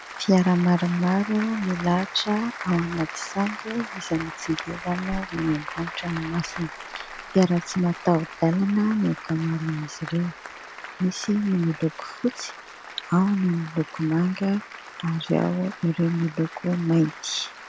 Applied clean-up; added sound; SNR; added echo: none; Applause; 13 dB; none.